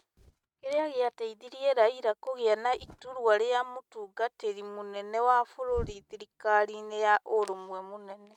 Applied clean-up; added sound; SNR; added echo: neural mask model RNNoise.